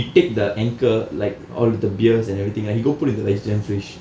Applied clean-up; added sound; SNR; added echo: none; none; none; none.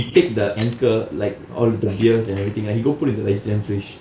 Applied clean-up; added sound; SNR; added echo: neural mask model Resemble Enhance denoiser.